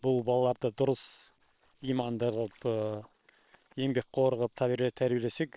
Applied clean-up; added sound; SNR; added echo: neural separator model SepFormer WHAM!.